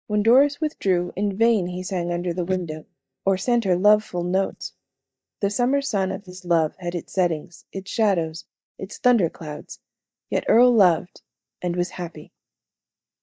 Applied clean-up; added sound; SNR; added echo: neural mask model DeepFilterNet 3.